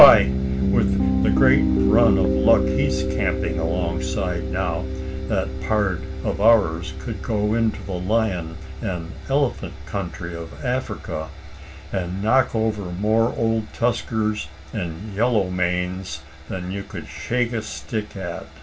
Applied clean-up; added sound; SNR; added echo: none; Piano; 3 dB; reverberation time 0.2 s.